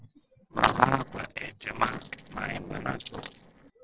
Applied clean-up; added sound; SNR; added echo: neural separator model SepFormer DNS4.